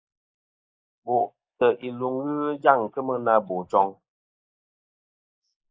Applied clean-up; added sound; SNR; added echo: neural mask model Resemble Enhance denoiser.